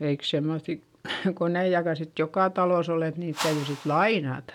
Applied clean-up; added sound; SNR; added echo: none; Whoosh, swoosh, swish; 11 dB; none.